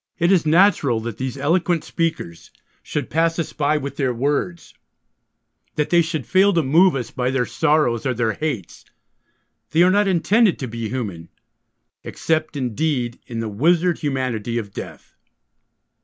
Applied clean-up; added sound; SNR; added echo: none; none; none; none.